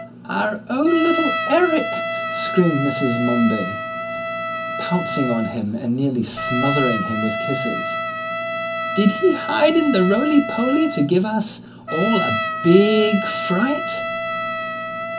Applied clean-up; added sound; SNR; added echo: none; Trumpet; 5 dB; reverberation time 0.4 s.